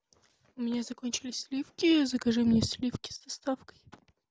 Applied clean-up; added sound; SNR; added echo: none; none; none; none.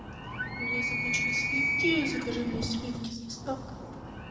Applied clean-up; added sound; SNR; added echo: none; Animal; -2 dB; reverberation time 2.0 s.